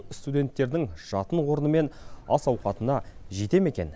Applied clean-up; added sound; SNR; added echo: none; Sliding door; 17 dB; none.